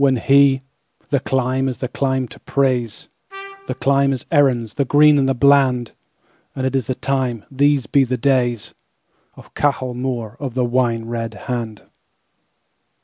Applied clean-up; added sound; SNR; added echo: none; Trumpet; 19 dB; none.